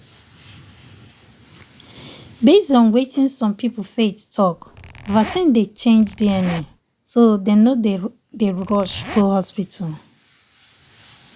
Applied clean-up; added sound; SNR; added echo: none; Zipper (clothing); 14 dB; none.